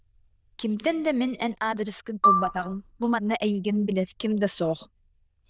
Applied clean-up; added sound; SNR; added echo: neural diffusion model UNIVERSE++.